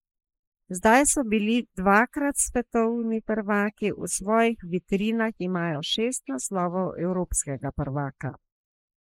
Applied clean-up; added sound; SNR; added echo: neural mask model Resemble Enhance denoiser.